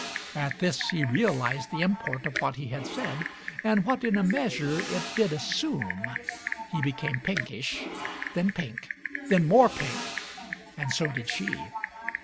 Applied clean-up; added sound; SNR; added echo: none; Typing; 7 dB; none.